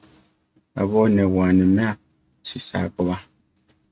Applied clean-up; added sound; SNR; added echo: neural mask model RNNoise.